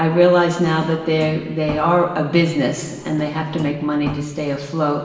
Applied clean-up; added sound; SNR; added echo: none; Drawer open or close; 17 dB; reverberation time 1.2 s.